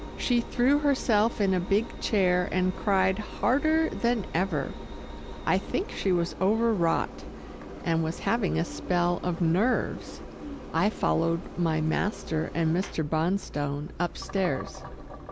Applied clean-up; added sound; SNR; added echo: none; Engine; 11 dB; none.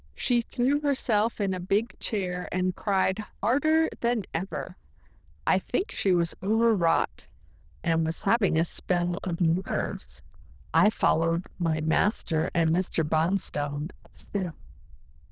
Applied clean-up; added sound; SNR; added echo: neural diffusion model UNIVERSE++.